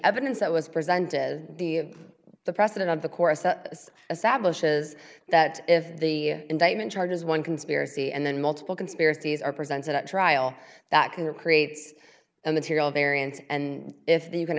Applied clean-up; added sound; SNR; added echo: none; none; none; none.